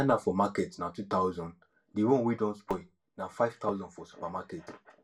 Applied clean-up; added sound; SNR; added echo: none; none; none; reverberation time 0.2 s.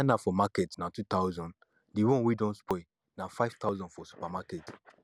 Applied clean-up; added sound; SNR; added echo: none; none; none; none.